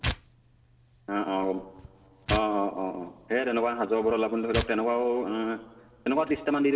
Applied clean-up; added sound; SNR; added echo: none; Tearing; 10 dB; reverberation time 2.4 s.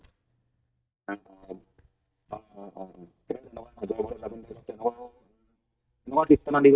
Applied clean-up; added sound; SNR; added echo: neural mask model DeepFilterNet 3.